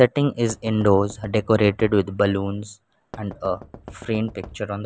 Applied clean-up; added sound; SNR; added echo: none; Knock; 19 dB; none.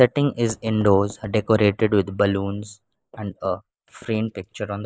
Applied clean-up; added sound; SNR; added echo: neural mask model Resemble Enhance denoiser.